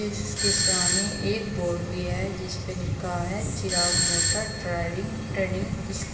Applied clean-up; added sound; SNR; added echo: none; Doorbell; -1 dB; reverberation time 2.0 s.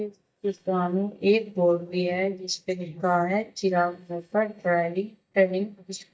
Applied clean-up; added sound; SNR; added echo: neural mask model DeepFilterNet 3.